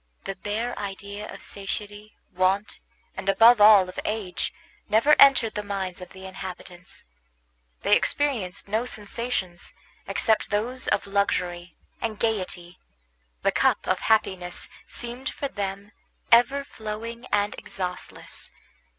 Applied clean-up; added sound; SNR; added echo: none; none; none; none.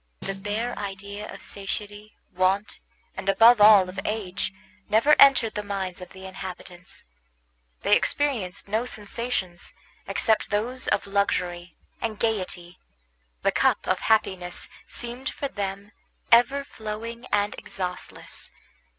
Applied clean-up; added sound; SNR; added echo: none; Snare drum; 16 dB; none.